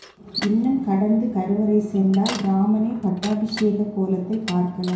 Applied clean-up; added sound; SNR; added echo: none; Bicycle; 16 dB; reverberation time 0.6 s.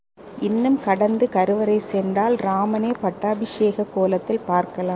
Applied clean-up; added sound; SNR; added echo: none; none; none; none.